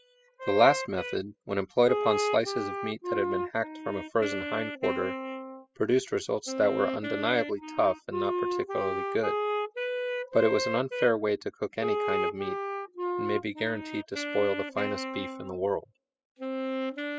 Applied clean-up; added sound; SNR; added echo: classical method spectral subtraction.